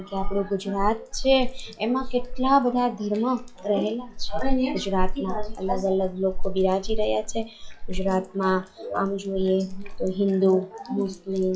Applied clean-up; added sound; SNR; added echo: classical method log-MMSE.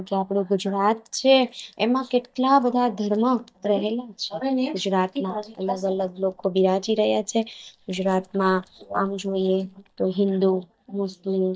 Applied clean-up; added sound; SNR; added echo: neural mask model DeepFilterNet 3.